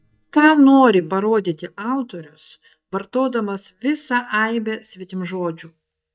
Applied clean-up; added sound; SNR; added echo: neural mask model DeepFilterNet 3.